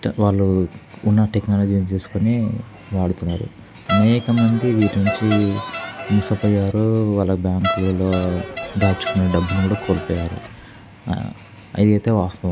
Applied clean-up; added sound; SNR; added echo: none; Crowd; 8 dB; none.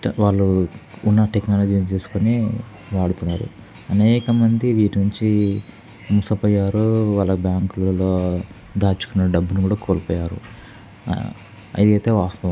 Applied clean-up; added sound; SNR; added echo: none; none; none; none.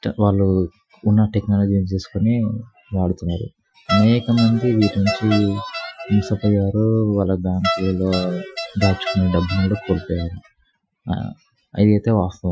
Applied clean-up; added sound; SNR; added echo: classical method Wiener filter.